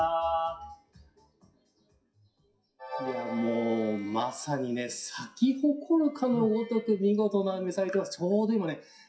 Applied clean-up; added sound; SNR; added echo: classical method WPE with log-MMSE.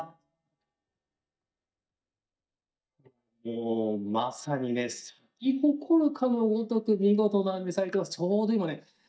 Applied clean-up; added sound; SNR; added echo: neural mask model DeepFilterNet 3.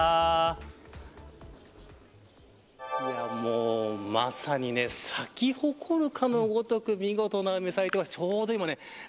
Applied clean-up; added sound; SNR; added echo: none; none; none; none.